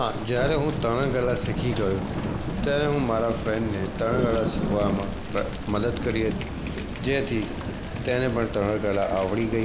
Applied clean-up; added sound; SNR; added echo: none; Thunder / Rain; 4 dB; none.